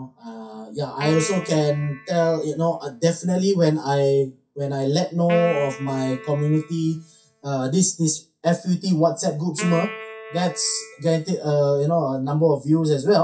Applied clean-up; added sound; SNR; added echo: classical method WPE with log-MMSE.